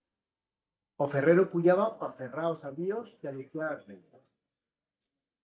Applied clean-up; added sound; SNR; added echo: neural mask model DeepFilterNet 3.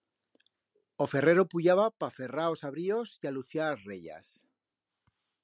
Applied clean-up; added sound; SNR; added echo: none; none; none; none.